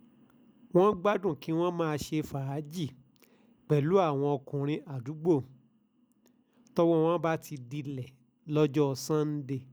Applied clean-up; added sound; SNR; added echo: none; none; none; none.